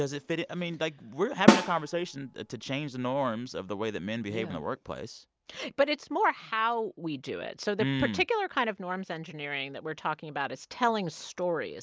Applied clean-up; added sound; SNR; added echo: none; Snare drum; -3 dB; none.